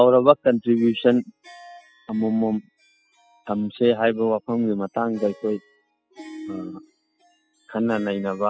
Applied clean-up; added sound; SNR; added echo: classical method spectral subtraction.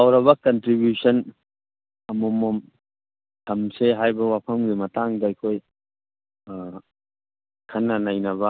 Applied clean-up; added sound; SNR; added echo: none; none; none; none.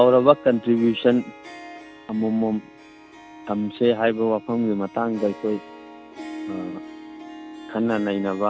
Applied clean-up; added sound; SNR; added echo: none; Harp; 17 dB; none.